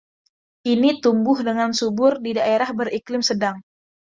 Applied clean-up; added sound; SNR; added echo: none; none; none; none.